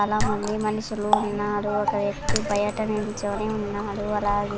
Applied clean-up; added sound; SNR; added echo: none; Water tap, faucet + Chink, clink; 4 dB; none.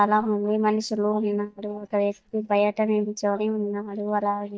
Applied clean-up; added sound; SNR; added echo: neural mask model DeepFilterNet 3.